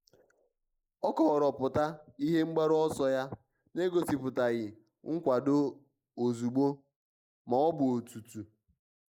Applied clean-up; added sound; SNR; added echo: neural mask model Resemble Enhance denoiser.